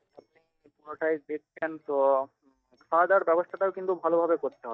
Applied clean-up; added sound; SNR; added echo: neural mask model DeepFilterNet 3.